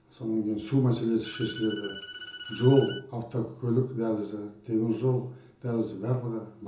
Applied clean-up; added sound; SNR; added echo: none; Bowed string instrument; 13 dB; reverberation time 0.6 s.